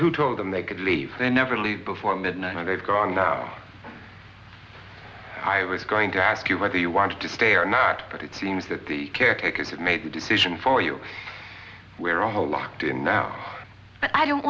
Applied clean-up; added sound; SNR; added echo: none; none; none; none.